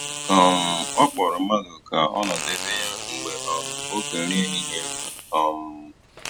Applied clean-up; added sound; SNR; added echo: none; Fart; 8 dB; none.